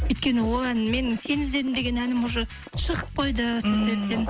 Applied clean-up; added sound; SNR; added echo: none; Writing; 19 dB; none.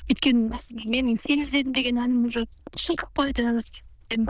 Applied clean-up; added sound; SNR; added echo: neural diffusion model UNIVERSE++.